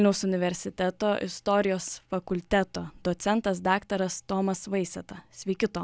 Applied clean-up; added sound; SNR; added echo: none; none; none; none.